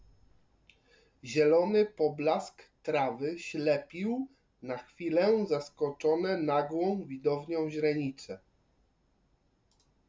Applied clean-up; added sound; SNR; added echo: none; none; none; none.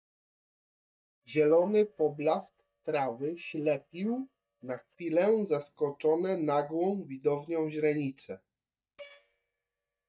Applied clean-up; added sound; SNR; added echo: neural mask model DeepFilterNet 3.